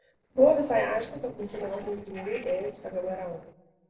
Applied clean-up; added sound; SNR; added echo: neural separator model SepFormer DNS4.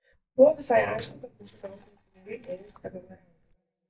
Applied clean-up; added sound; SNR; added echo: neural mask model DeepFilterNet 3.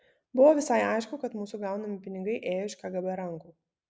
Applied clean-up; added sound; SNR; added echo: none; none; none; none.